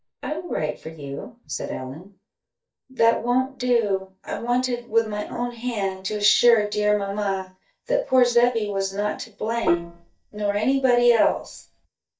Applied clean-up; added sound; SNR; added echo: neural mask model DeepFilterNet 3.